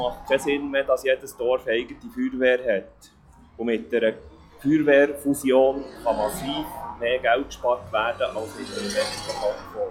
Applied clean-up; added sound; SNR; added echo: classical method log-MMSE.